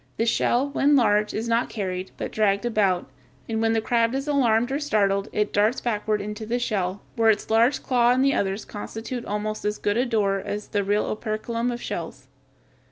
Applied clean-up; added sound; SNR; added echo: none; none; none; none.